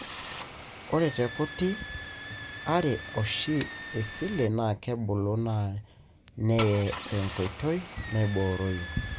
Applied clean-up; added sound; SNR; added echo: none; Engine starting / Car; 9 dB; none.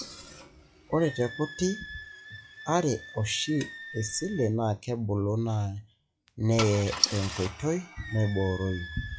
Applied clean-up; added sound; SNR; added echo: classical method log-MMSE.